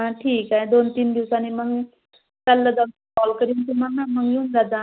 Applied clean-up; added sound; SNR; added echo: none; none; none; none.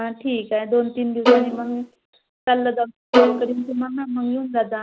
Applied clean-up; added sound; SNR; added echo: none; Bowed string instrument; -5 dB; none.